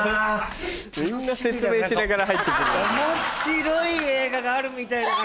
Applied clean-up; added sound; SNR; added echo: none; none; none; none.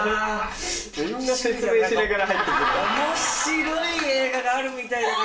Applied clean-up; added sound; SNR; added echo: none; none; none; reverberation time 0.4 s.